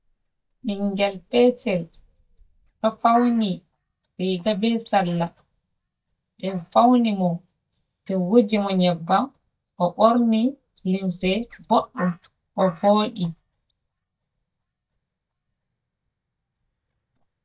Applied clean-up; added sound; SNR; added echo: neural mask model DeepFilterNet 3.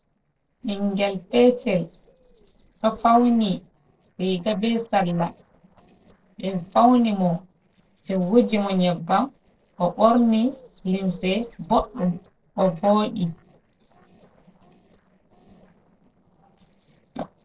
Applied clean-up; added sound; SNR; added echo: neural separator model SepFormer DNS4.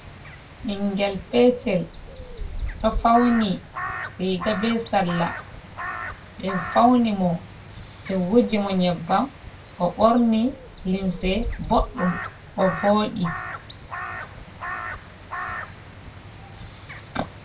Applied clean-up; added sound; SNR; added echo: none; Crow; 9 dB; reverberation time 0.2 s.